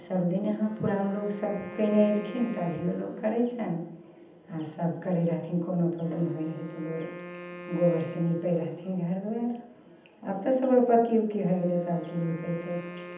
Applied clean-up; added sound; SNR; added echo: none; Wind instrument, woodwind instrument; 17 dB; reverberation time 0.8 s.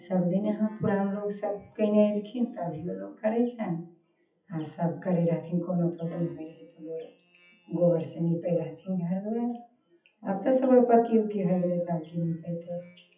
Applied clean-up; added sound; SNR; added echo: classical method WPE with log-MMSE.